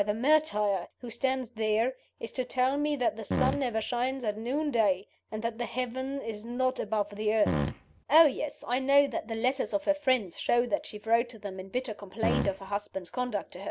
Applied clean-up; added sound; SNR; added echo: none; Fart; 2 dB; none.